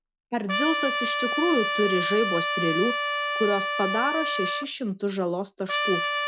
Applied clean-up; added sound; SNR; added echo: none; Trumpet; 1 dB; none.